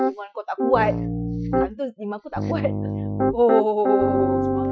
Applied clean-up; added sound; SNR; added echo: classical method Wiener filter.